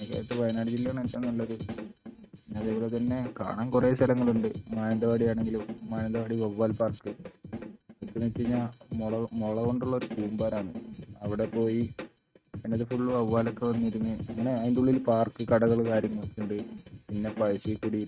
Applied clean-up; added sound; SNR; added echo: neural mask model RNNoise.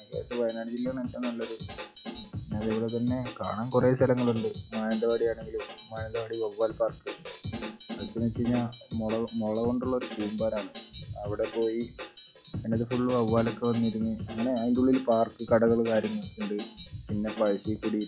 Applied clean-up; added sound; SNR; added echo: classical method log-MMSE.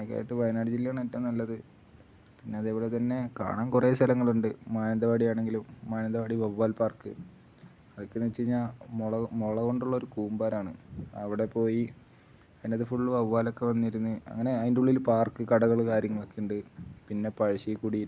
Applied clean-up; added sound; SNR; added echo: none; none; none; none.